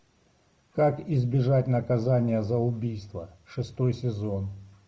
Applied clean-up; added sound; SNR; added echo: none; none; none; none.